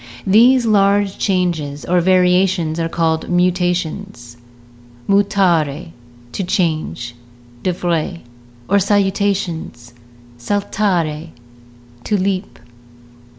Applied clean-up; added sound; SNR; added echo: none; none; none; none.